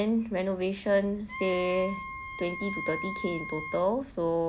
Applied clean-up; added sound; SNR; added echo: none; Wind instrument, woodwind instrument; 9 dB; none.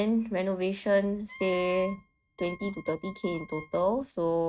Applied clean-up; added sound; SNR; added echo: neural mask model RNNoise.